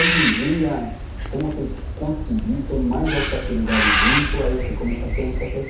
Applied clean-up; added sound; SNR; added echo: none; Bird; -1 dB; reverberation time 0.5 s.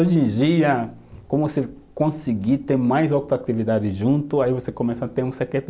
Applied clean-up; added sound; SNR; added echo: none; none; none; none.